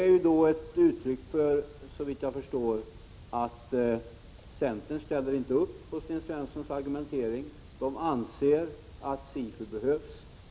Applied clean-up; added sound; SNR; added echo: none; none; none; none.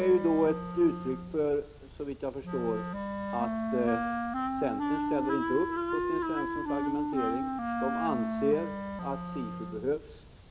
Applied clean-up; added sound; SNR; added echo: none; Wind instrument, woodwind instrument; 2 dB; none.